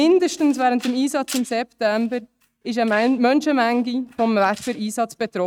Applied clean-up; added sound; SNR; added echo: neural mask model RNNoise.